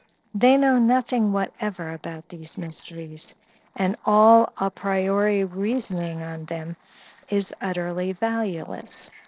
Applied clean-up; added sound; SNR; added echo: neural separator model SepFormer DNS4.